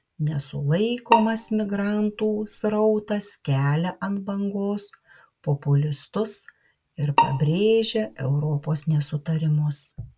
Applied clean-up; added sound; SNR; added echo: none; Bowed string instrument; 4 dB; none.